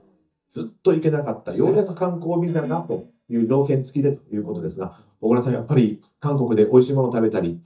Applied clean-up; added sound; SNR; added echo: neural mask model DeepFilterNet 3.